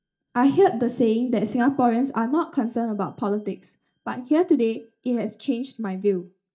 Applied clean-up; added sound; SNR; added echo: neural mask model DeepFilterNet 3.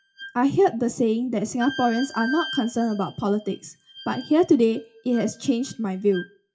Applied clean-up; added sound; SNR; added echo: classical method WPE with log-MMSE.